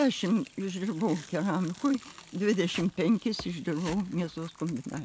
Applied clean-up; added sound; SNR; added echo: none; Tearing; 19 dB; none.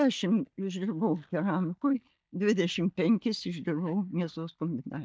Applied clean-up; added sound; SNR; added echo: neural mask model DeepFilterNet 3.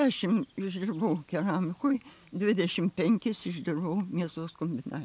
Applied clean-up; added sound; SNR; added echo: none; none; none; none.